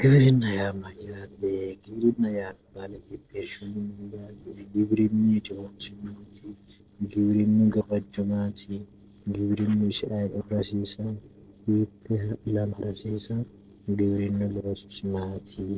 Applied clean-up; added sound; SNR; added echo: neural separator model SepFormer DNS4.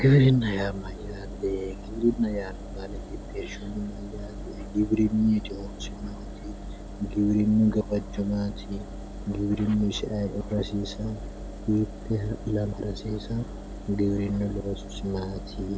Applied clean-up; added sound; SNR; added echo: none; Engine; 10 dB; none.